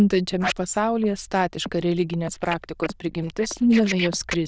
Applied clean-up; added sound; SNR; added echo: neural diffusion model UNIVERSE++.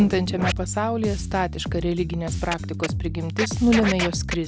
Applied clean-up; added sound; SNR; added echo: none; Bass guitar + Scratching (performance technique); 5 dB; none.